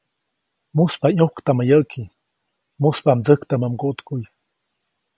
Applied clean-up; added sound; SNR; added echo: none; none; none; none.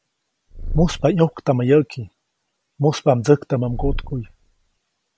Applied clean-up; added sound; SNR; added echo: none; Purr; 7 dB; none.